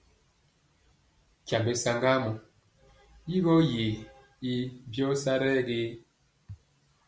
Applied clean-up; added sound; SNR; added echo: none; none; none; none.